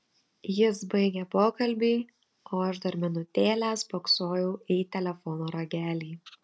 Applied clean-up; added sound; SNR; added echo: none; none; none; none.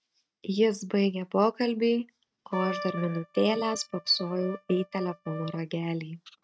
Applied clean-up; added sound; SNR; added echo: neural mask model RNNoise.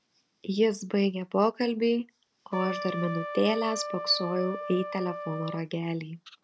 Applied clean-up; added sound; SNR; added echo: none; Trumpet; 8 dB; none.